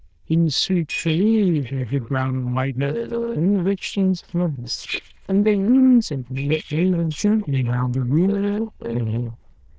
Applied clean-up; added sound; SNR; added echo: neural diffusion model UNIVERSE++.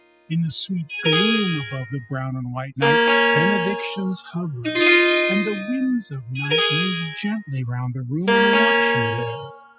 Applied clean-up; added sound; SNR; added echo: classical method spectral subtraction.